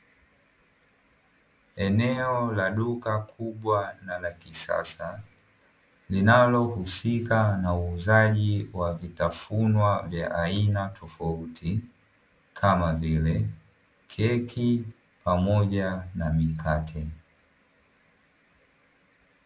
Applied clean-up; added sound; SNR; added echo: none; none; none; none.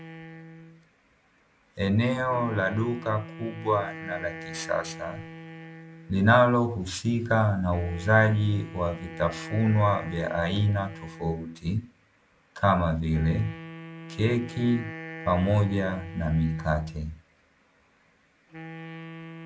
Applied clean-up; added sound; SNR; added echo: none; Wind instrument, woodwind instrument; 15 dB; none.